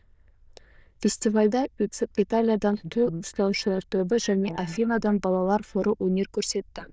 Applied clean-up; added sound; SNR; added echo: neural diffusion model UNIVERSE++.